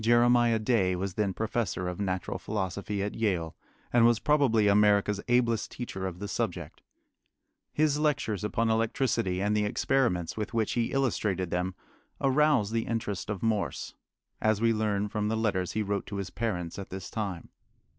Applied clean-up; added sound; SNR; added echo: none; none; none; none.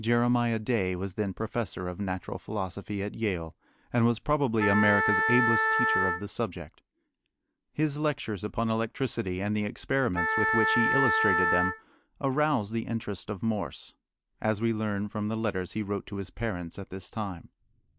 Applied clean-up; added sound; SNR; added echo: none; Wind instrument, woodwind instrument; -2 dB; none.